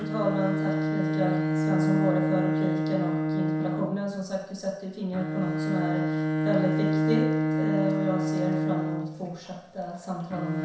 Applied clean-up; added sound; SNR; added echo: none; Bowed string instrument; -4 dB; reverberation time 0.7 s.